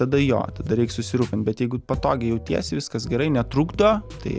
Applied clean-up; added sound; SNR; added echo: none; none; none; none.